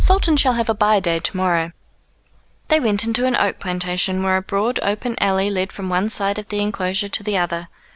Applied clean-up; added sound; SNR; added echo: none; Bass drum; 9 dB; none.